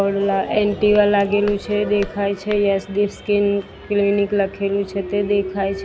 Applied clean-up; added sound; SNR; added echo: none; Walk, footsteps; 19 dB; none.